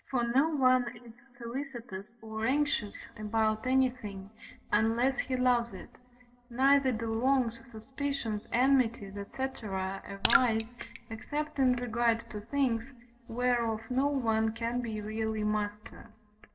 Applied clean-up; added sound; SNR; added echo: none; Raindrop / Splash, splatter; 0 dB; reverberation time 0.3 s.